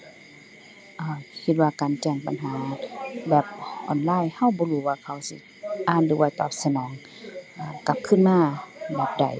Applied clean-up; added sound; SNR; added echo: none; none; none; none.